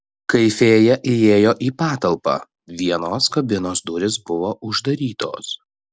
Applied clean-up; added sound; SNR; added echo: none; none; none; none.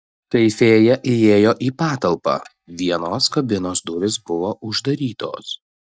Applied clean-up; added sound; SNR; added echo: neural mask model DeepFilterNet 3.